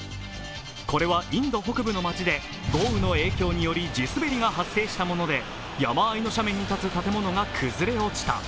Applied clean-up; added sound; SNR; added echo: none; none; none; none.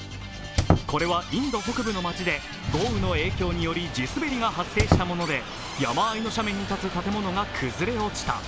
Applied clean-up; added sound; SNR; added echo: none; Squeak; 5 dB; none.